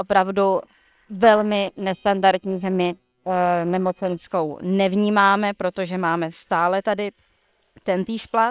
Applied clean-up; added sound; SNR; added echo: neural separator model SepFormer WHAM!.